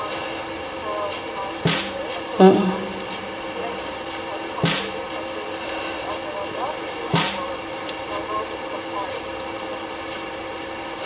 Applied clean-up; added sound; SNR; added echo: none; Snare drum; 2 dB; reverberation time 2.1 s.